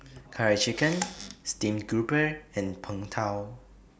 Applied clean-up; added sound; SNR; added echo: none; Squeak / Cupboard open or close; 16 dB; none.